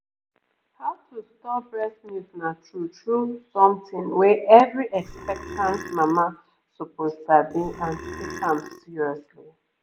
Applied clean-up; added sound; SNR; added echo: none; Burping, eructation; 13 dB; none.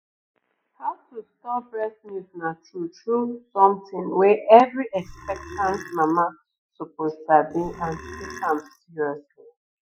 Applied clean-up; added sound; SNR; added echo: classical method Wiener filter.